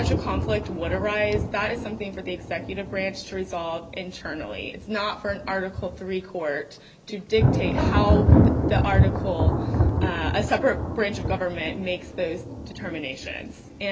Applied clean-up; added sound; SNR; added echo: none; Thunder; -3 dB; none.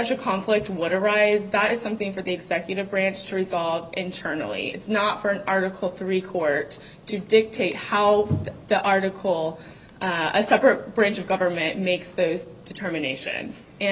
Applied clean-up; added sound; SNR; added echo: none; none; none; none.